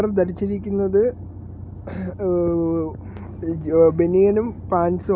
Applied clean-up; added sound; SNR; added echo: none; none; none; none.